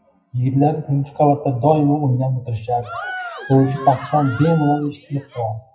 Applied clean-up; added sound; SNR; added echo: classical method WPE with log-MMSE.